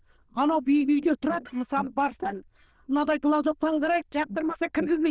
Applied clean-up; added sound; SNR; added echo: neural diffusion model UNIVERSE++.